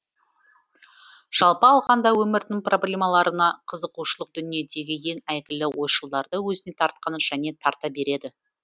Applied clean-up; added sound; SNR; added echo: none; none; none; none.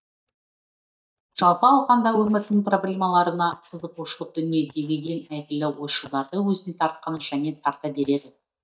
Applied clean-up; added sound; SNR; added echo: neural mask model DeepFilterNet 3.